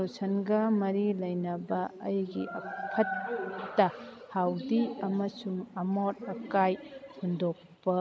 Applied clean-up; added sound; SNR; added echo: none; none; none; none.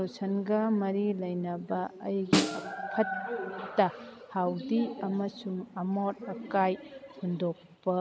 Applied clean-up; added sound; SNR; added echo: none; Snare drum; 3 dB; none.